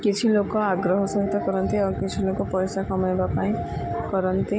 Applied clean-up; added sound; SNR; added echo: none; none; none; none.